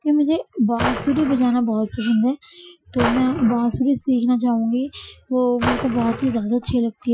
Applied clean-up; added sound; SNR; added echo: classical method Wiener filter.